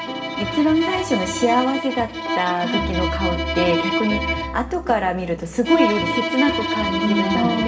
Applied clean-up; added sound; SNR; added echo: none; Bowed string instrument; 3 dB; reverberation time 1.0 s.